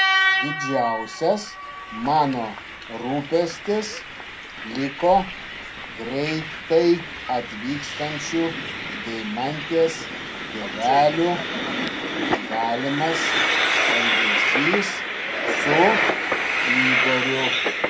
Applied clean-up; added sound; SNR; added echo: none; Train; 0 dB; reverberation time 0.2 s.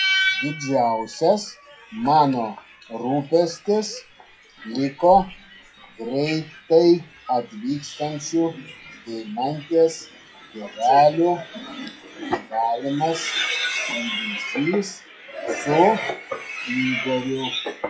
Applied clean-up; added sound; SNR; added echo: classical method WPE with log-MMSE.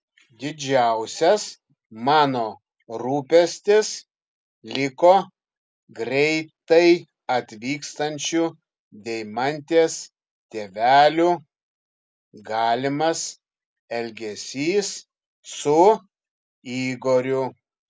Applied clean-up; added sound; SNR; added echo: none; none; none; none.